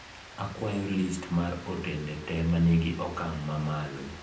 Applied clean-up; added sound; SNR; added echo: none; Rain; 17 dB; reverberation time 0.6 s.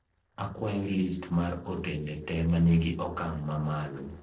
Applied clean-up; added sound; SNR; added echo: neural separator model SepFormer DNS4.